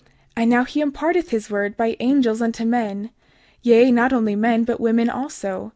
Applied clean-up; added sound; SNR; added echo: none; none; none; none.